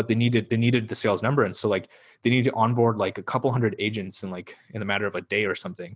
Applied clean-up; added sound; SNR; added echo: none; none; none; none.